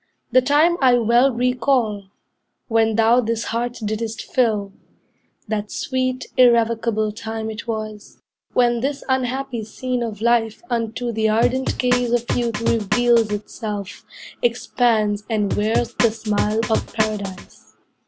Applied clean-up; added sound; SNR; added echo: none; Drum; 5 dB; none.